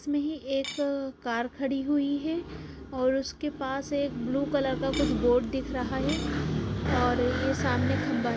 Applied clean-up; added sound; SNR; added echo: none; Cutlery, silverware / Dishes, pots, and pans; 14 dB; none.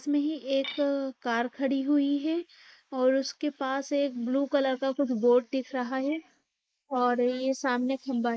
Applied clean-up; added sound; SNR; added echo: neural mask model Resemble Enhance denoiser.